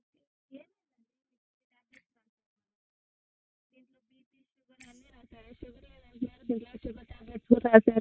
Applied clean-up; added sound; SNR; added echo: neural mask model DeepFilterNet 3.